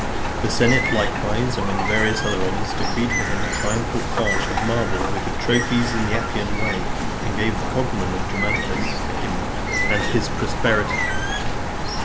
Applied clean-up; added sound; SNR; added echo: none; Rain + Bird; -3 dB; none.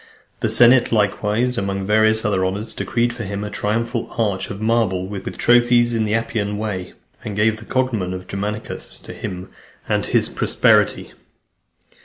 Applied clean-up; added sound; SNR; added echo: none; none; none; none.